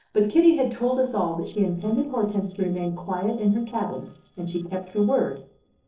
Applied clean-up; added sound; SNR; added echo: neural separator model SepFormer DNS4.